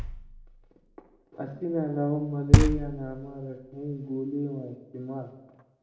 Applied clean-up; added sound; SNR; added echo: none; Knock; -4 dB; reverberation time 0.9 s.